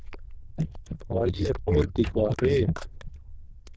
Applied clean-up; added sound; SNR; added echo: neural diffusion model UNIVERSE++.